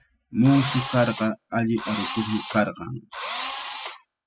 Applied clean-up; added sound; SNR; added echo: classical method spectral subtraction.